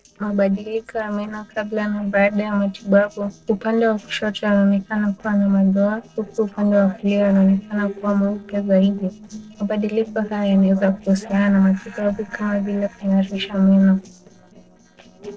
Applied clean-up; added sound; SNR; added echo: neural separator model SepFormer DNS4.